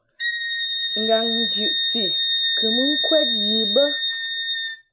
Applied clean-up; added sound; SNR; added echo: none; Wind instrument, woodwind instrument; -5 dB; none.